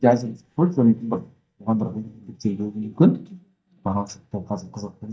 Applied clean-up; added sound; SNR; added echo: neural mask model DeepFilterNet 3.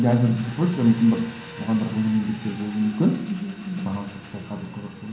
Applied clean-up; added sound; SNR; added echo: none; Engine; 17 dB; reverberation time 0.6 s.